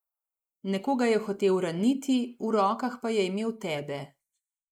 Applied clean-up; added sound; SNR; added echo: neural mask model Resemble Enhance denoiser.